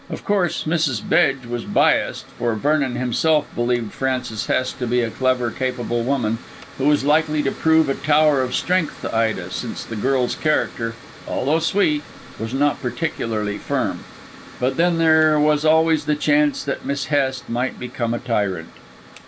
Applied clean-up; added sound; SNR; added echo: none; Mechanical fan; 19 dB; none.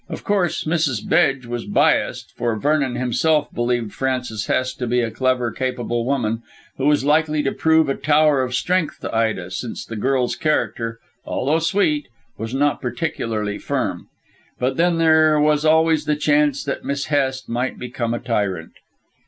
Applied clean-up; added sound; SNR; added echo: none; none; none; none.